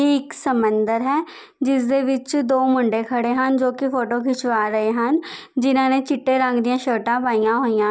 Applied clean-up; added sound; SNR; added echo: none; none; none; none.